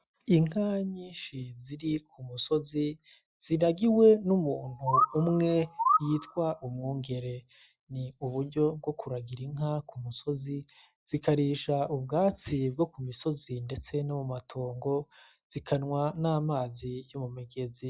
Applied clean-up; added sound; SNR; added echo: classical method log-MMSE.